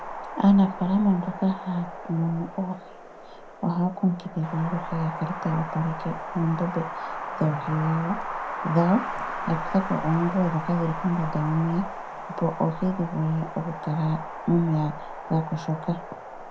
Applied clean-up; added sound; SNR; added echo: none; Wind; 8 dB; reverberation time 0.2 s.